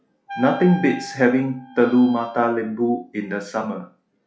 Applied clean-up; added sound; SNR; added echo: classical method log-MMSE.